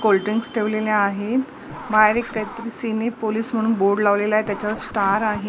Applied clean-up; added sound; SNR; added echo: none; Scratching (performance technique); 18 dB; none.